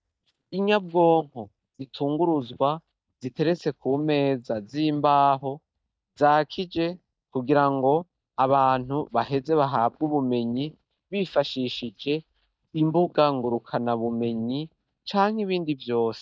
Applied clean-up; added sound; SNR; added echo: neural mask model DeepFilterNet 3.